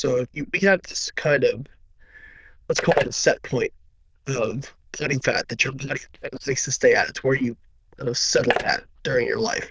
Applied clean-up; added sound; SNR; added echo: neural diffusion model UNIVERSE++.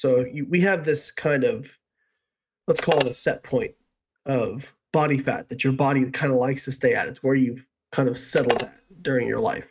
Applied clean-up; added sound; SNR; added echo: neural mask model RNNoise.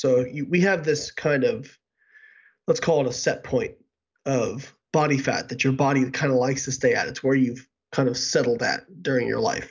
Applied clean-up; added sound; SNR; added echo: none; none; none; none.